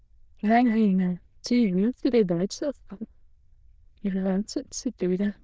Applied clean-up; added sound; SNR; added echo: neural diffusion model UNIVERSE++.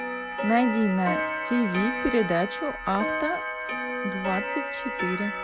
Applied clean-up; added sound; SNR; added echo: none; Clock; 3 dB; none.